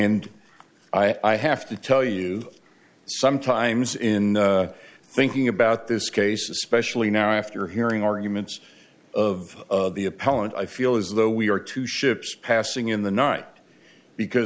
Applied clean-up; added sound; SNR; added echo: none; none; none; none.